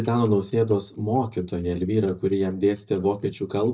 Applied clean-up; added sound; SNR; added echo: neural mask model DeepFilterNet 3.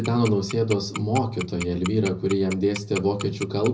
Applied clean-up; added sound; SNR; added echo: none; Tick-tock; 15 dB; reverberation time 0.4 s.